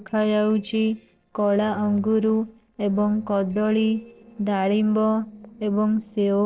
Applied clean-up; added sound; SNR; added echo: neural separator model SepFormer DNS4.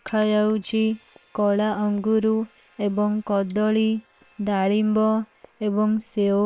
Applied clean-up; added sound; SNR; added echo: neural separator model SepFormer WHAM!.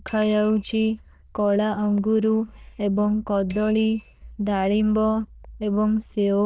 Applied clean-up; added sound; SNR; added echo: neural diffusion model UNIVERSE++.